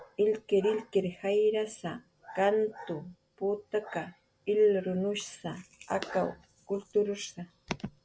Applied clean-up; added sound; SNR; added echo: none; none; none; none.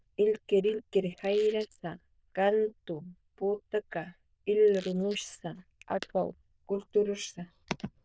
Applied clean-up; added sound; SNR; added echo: neural diffusion model UNIVERSE++.